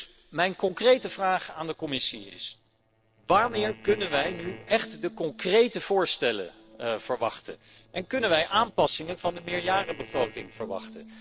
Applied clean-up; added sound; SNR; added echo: neural separator model SepFormer DNS4.